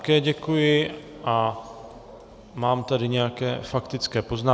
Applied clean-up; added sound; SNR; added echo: none; none; none; none.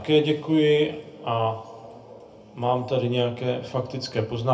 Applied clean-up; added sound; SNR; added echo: none; none; none; reverberation time 0.3 s.